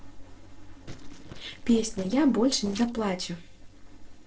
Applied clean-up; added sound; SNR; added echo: neural separator model SepFormer DNS4.